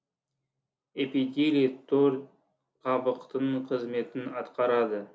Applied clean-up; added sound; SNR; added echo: none; none; none; none.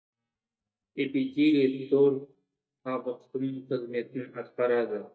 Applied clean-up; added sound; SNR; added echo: neural mask model DeepFilterNet 3.